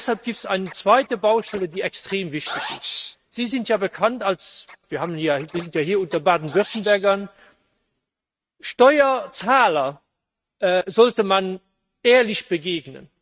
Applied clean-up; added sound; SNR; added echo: neural mask model RNNoise.